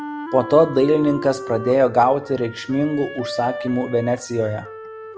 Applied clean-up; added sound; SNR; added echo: none; Wind instrument, woodwind instrument; 12 dB; none.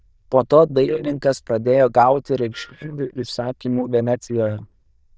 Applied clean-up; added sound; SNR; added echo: neural diffusion model UNIVERSE++.